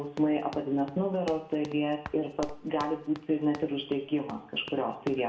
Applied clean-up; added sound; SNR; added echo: none; Run; 17 dB; reverberation time 0.6 s.